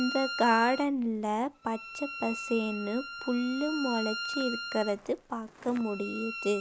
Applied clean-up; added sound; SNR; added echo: none; Bowed string instrument; 9 dB; none.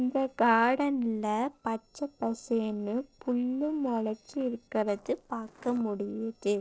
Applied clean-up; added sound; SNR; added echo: neural separator model SepFormer DNS4.